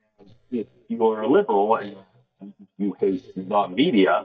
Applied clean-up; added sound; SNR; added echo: neural mask model DeepFilterNet 3.